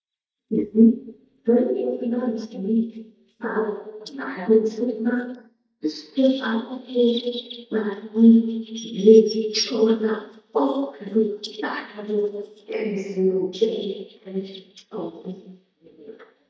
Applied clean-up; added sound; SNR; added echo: neural mask model DeepFilterNet 3.